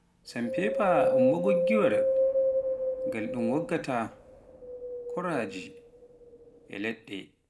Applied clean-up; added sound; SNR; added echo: none; Wind; -3 dB; none.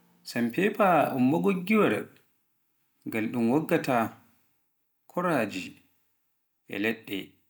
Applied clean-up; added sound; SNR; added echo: none; none; none; none.